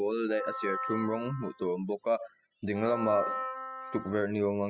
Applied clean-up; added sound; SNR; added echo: classical method spectral subtraction.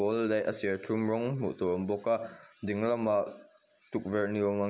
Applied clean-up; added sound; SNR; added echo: none; none; none; none.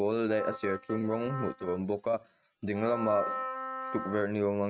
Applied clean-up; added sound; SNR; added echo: neural mask model RNNoise.